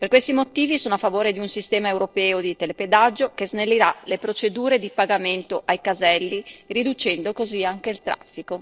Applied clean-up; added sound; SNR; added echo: neural separator model SepFormer DNS4.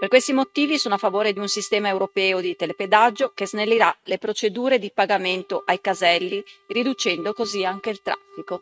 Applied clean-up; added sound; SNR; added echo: neural mask model RNNoise.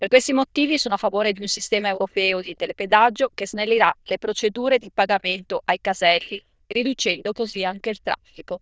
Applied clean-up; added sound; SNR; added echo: neural diffusion model UNIVERSE++.